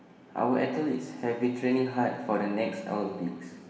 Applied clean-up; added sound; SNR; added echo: none; none; none; reverberation time 1.4 s.